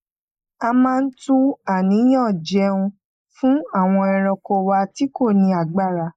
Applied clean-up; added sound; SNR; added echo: neural mask model Resemble Enhance denoiser.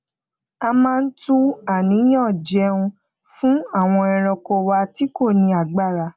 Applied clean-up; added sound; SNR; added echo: none; none; none; none.